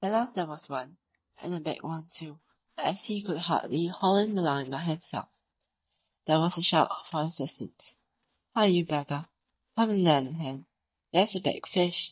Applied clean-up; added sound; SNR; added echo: neural mask model DeepFilterNet 3.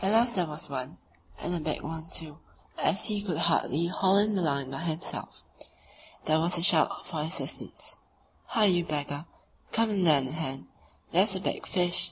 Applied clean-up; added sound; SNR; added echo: none; none; none; none.